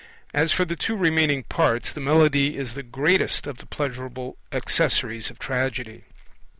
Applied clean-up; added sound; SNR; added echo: none; none; none; none.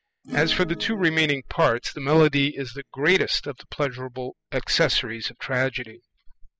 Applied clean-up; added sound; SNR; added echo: classical method spectral subtraction.